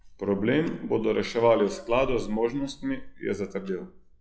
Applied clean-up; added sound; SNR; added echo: classical method log-MMSE.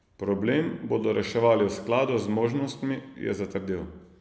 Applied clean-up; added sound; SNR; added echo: none; none; none; none.